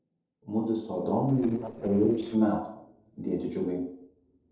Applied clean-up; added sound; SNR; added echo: neural separator model SepFormer DNS4.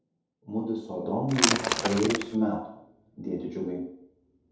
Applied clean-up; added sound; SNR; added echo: none; Crackle / Crushing / Wood; -3 dB; reverberation time 0.8 s.